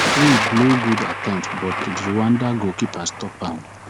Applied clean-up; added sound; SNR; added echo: none; Thunder; 3 dB; none.